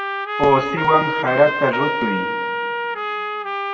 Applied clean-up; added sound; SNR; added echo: none; Trumpet; 3 dB; reverberation time 1.8 s.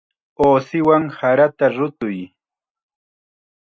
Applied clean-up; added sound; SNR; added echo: none; none; none; none.